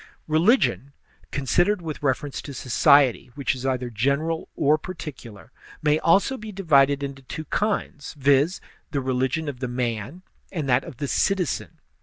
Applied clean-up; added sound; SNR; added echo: none; none; none; none.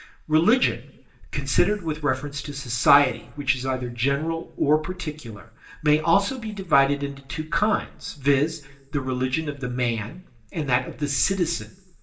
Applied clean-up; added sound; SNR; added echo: none; none; none; reverberation time 0.4 s.